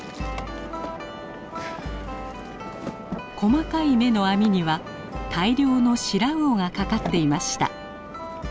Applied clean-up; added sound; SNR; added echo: none; none; none; none.